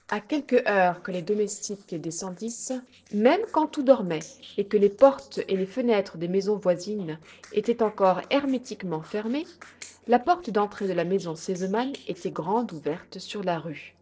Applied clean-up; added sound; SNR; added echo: neural separator model SepFormer DNS4.